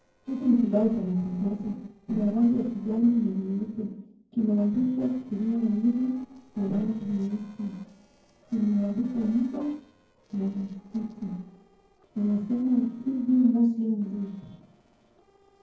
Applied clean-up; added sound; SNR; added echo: neural separator model SepFormer DNS4.